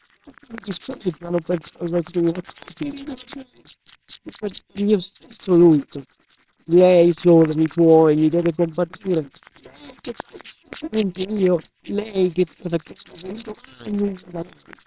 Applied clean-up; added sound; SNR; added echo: neural separator model SepFormer WHAMR!.